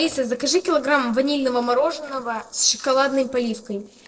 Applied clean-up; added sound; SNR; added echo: neural separator model SepFormer DNS4.